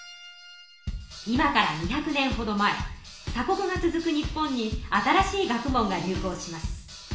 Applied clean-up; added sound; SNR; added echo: none; Breathing; 16 dB; reverberation time 0.7 s.